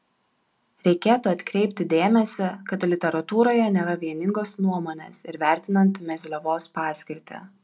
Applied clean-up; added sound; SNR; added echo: none; none; none; none.